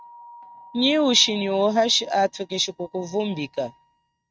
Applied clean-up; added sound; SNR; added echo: neural mask model RNNoise.